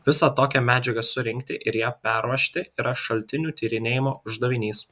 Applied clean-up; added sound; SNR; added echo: none; none; none; none.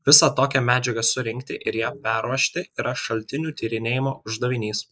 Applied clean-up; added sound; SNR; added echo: neural mask model Resemble Enhance denoiser.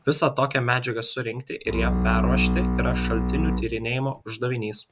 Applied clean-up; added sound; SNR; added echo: none; Bowed string instrument; -1 dB; none.